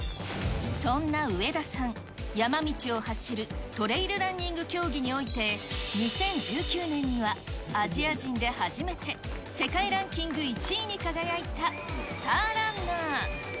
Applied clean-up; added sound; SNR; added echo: none; none; none; none.